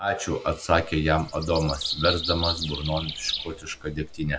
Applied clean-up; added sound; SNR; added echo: none; Bird vocalization, bird call, bird song; 7 dB; none.